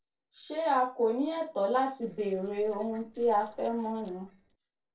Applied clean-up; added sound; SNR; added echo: neural separator model SepFormer DNS4.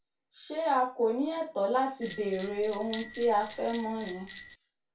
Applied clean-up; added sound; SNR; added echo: none; Bell; 15 dB; reverberation time 0.2 s.